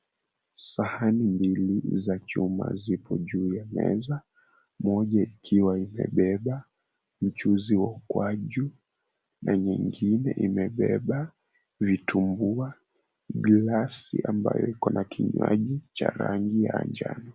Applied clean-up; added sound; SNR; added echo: none; none; none; none.